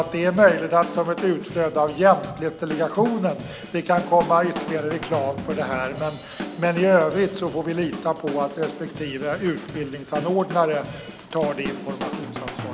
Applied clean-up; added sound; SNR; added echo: none; Drum / Drum kit; 11 dB; none.